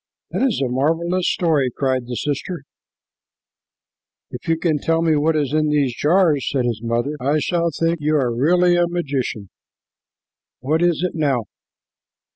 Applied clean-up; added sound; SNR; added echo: none; none; none; none.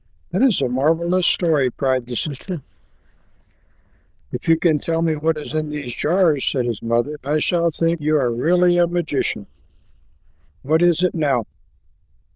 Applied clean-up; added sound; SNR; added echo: neural diffusion model UNIVERSE++.